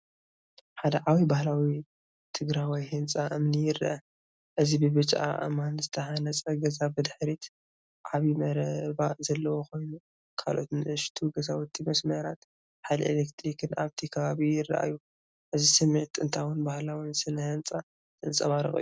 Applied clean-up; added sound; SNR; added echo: none; none; none; none.